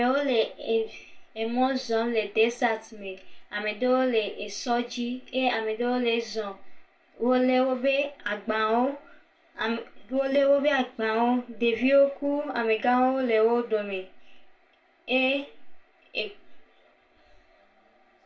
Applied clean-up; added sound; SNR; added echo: none; none; none; reverberation time 0.2 s.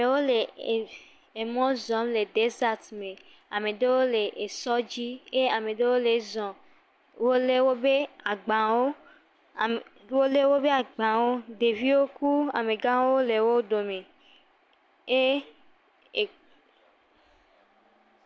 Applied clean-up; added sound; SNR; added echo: none; none; none; none.